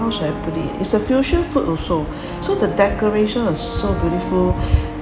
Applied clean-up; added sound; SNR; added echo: none; Train + Brass instrument; 10 dB; none.